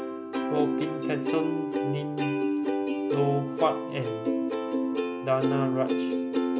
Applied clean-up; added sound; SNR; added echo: none; Plucked string instrument; -3 dB; none.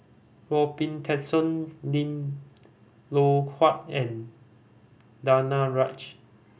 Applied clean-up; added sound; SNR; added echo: none; none; none; none.